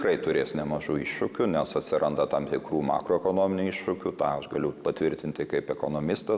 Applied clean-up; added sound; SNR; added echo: none; none; none; none.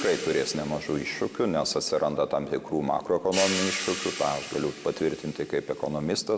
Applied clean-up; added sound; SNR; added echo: none; Hi-hat; 10 dB; none.